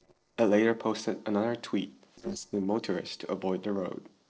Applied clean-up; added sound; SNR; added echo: neural separator model SepFormer DNS4.